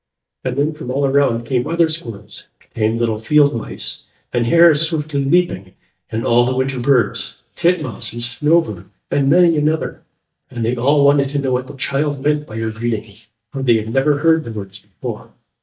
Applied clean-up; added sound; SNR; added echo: neural mask model DeepFilterNet 3.